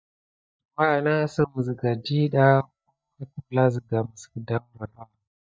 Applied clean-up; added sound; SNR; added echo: neural mask model DeepFilterNet 3.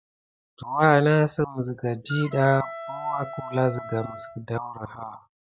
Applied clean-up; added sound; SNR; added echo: none; Wind instrument, woodwind instrument; 12 dB; none.